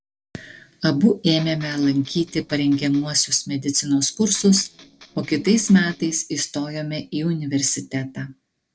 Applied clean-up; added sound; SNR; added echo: neural separator model SepFormer DNS4.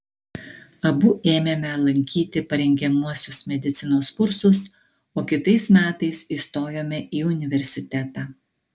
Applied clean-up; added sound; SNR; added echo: none; none; none; none.